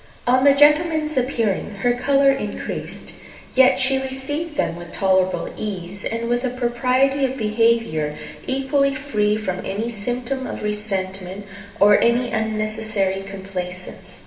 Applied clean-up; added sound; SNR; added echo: none; none; none; reverberation time 2.9 s.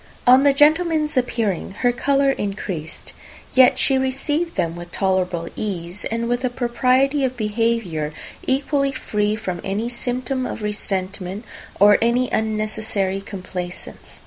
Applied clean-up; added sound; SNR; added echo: none; none; none; none.